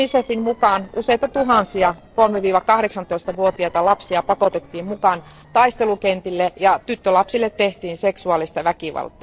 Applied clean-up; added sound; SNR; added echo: neural separator model SepFormer DNS4.